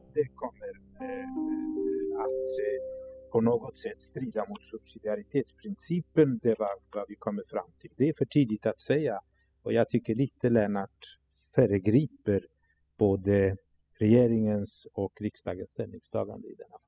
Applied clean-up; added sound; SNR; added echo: classical method spectral subtraction.